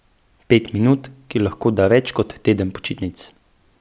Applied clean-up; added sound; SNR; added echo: none; none; none; none.